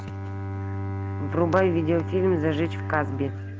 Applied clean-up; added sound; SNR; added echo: none; Bowed string instrument; 4 dB; none.